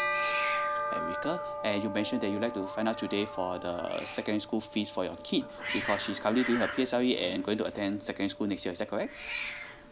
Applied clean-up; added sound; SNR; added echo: none; Bell + Hiss; 5 dB; none.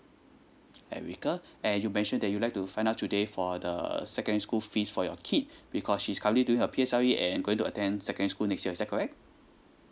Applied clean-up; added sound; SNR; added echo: none; none; none; none.